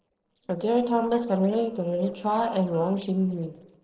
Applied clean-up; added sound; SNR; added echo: neural separator model SepFormer DNS4.